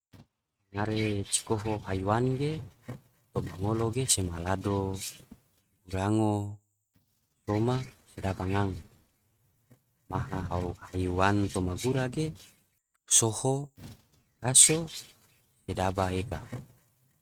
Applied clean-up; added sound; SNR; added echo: neural mask model RNNoise.